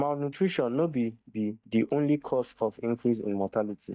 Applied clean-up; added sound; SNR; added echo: neural mask model DeepFilterNet 3.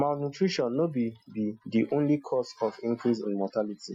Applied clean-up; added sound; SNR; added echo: classical method Wiener filter.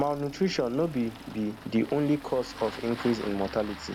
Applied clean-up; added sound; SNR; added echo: none; Engine starting; 14 dB; none.